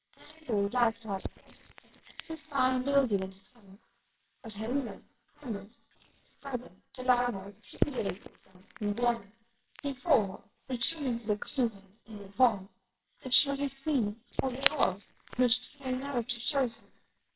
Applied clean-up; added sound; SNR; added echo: neural separator model SepFormer WHAMR!.